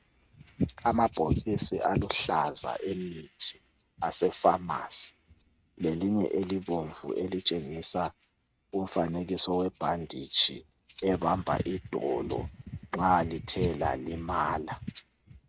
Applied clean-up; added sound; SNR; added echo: neural mask model RNNoise.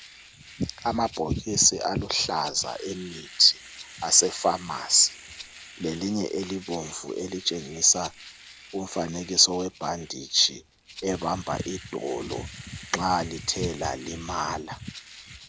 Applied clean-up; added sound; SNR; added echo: none; Rattle (instrument) + Domestic sounds, home sounds; 18 dB; none.